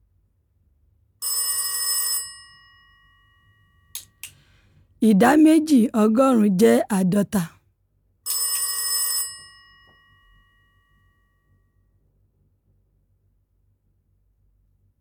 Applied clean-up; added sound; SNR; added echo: none; Telephone; 6 dB; none.